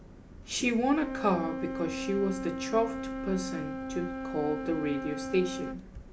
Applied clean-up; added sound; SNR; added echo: none; Wind instrument, woodwind instrument; 6 dB; none.